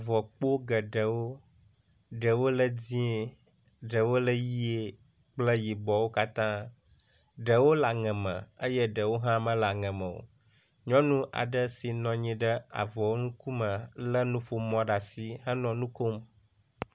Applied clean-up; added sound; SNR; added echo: none; none; none; none.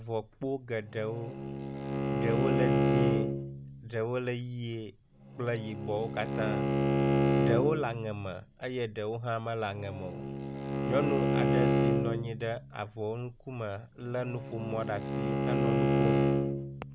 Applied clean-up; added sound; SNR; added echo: none; Bowed string instrument; -4 dB; none.